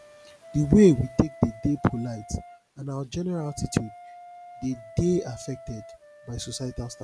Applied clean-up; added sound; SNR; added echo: none; Wind instrument, woodwind instrument; 20 dB; none.